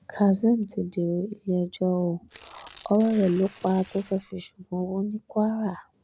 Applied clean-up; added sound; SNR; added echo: none; Tearing; 20 dB; none.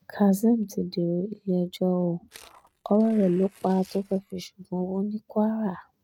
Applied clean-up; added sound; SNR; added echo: neural mask model RNNoise.